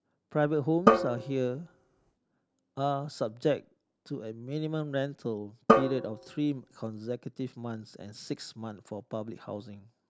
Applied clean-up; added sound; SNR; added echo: none; Drum; -4 dB; none.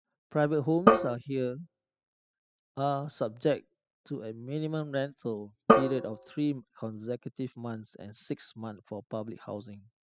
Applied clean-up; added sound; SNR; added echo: classical method spectral subtraction.